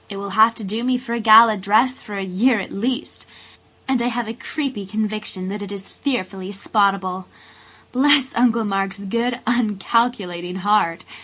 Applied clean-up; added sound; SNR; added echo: none; none; none; none.